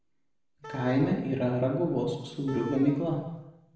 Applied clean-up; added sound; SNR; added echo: none; Wind instrument, woodwind instrument; 16 dB; reverberation time 1.0 s.